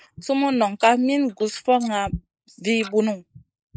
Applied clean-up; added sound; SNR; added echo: neural mask model Resemble Enhance denoiser.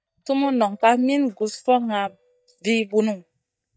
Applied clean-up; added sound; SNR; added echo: neural mask model DeepFilterNet 3.